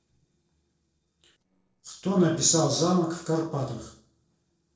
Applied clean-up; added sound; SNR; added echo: neural separator model SepFormer DNS4.